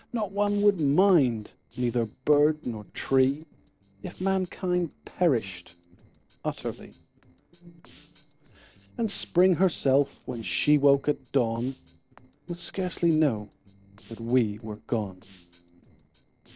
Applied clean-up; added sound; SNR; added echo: neural separator model SepFormer DNS4.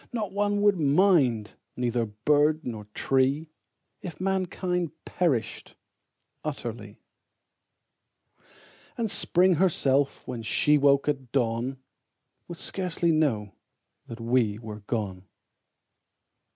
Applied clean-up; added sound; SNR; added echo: none; none; none; none.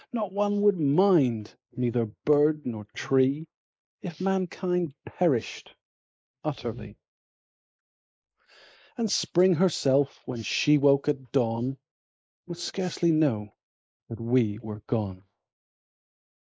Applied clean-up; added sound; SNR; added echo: neural mask model Resemble Enhance denoiser.